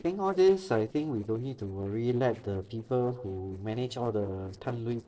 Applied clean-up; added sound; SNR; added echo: neural separator model SepFormer DNS4.